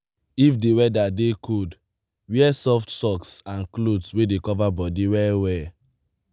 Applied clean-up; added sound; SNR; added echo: none; none; none; none.